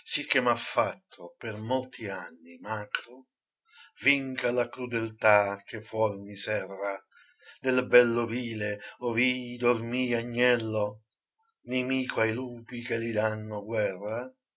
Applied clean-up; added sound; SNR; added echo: none; none; none; none.